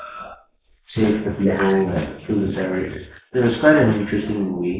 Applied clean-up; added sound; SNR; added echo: neural mask model Resemble Enhance denoiser.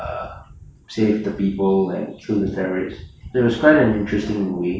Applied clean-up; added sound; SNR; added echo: none; none; none; none.